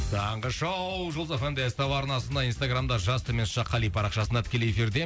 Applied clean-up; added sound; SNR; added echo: none; none; none; none.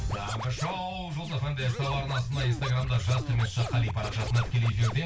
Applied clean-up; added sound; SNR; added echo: none; Scratching (performance technique); 12 dB; reverberation time 0.2 s.